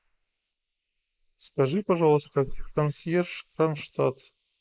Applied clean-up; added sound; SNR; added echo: neural mask model Resemble Enhance denoiser.